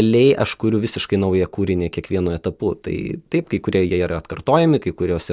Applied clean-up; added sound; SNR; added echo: none; none; none; none.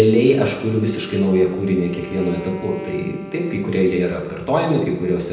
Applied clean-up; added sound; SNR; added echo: none; Wind instrument, woodwind instrument; 18 dB; reverberation time 0.9 s.